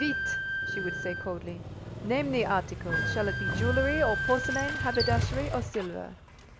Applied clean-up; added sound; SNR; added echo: none; Motorcycle + Wind instrument, woodwind instrument; 1 dB; none.